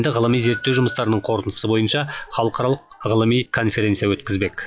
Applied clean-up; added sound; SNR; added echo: classical method log-MMSE.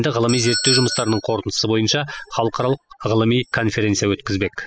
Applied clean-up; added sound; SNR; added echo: classical method spectral subtraction.